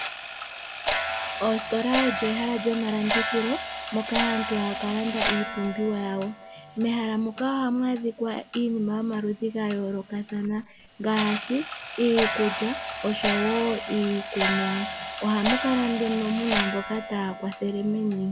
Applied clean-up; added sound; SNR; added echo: none; Clock; 4 dB; none.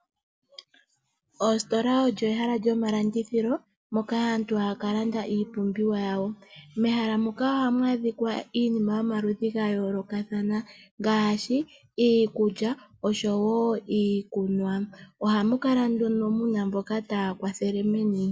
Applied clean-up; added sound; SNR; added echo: none; none; none; none.